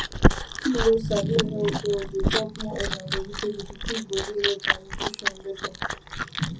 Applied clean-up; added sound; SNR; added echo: none; Chewing, mastication; 0 dB; reverberation time 0.3 s.